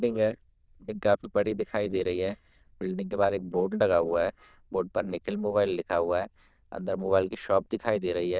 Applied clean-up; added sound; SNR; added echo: neural diffusion model UNIVERSE++.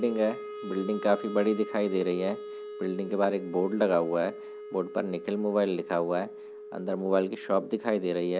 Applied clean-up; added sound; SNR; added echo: none; Wind instrument, woodwind instrument; 12 dB; none.